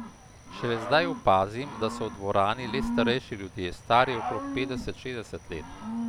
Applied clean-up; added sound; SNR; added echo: none; Cricket / Growling; 7 dB; none.